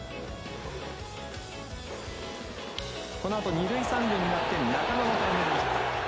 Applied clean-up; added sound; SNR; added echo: none; Wild animals; 18 dB; none.